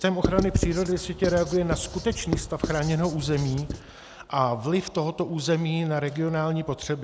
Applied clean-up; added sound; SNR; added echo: none; Writing; 6 dB; none.